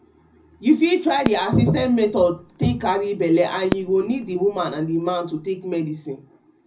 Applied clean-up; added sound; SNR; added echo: none; Fireworks; 13 dB; reverberation time 0.4 s.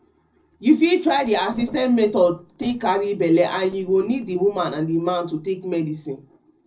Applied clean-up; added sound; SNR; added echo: neural separator model SepFormer DNS4.